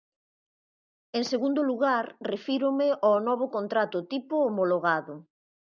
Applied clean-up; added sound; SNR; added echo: none; none; none; none.